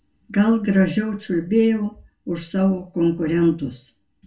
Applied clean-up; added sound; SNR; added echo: none; none; none; reverberation time 0.2 s.